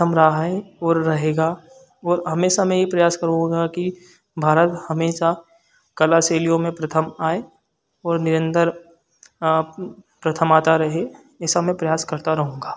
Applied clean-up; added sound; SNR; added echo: none; none; none; none.